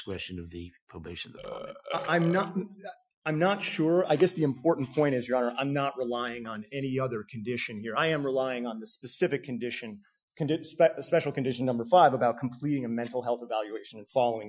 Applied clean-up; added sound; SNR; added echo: classical method Wiener filter.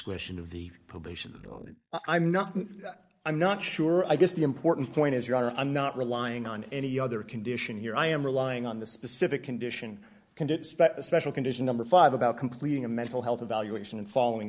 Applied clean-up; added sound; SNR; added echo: neural mask model Resemble Enhance denoiser.